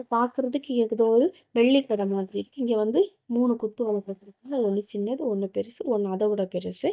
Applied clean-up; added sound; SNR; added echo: neural mask model DeepFilterNet 3.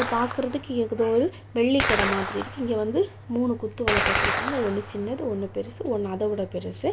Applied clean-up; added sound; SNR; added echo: none; Gunshot, gunfire; 5 dB; none.